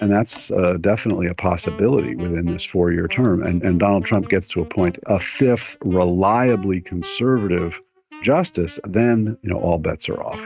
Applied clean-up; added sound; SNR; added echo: neural mask model RNNoise.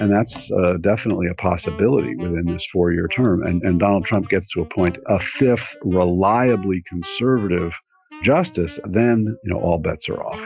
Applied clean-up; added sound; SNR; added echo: classical method Wiener filter.